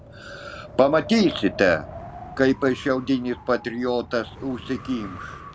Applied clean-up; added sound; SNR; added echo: none; Wind; 16 dB; none.